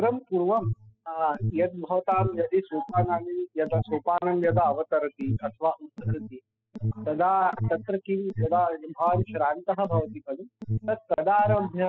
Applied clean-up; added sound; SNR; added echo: classical method spectral subtraction.